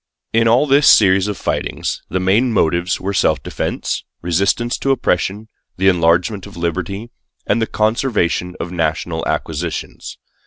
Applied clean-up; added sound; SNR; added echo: none; none; none; none.